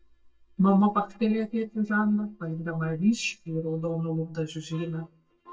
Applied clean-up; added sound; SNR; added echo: neural mask model DeepFilterNet 3.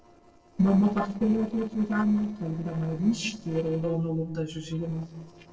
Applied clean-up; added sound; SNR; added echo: neural separator model SepFormer DNS4.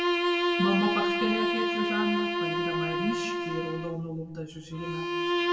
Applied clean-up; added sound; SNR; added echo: none; Bowed string instrument; -4 dB; reverberation time 1.4 s.